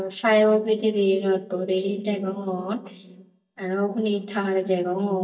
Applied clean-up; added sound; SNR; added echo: neural mask model DeepFilterNet 3.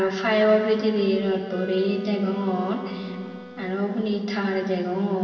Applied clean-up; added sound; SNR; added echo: none; Wind instrument, woodwind instrument; 18 dB; reverberation time 2.5 s.